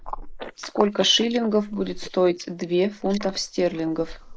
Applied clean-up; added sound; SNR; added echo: neural mask model Resemble Enhance denoiser.